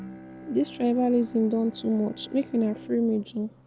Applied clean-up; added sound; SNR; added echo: none; Bowed string instrument; 18 dB; none.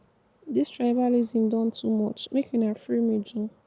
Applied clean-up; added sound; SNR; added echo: none; none; none; none.